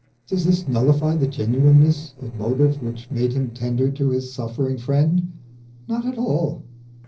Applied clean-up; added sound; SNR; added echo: neural separator model SepFormer DNS4.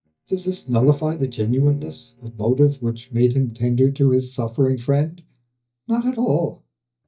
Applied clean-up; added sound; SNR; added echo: neural mask model DeepFilterNet 3.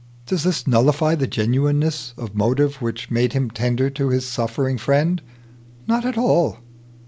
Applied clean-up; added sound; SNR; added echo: none; none; none; none.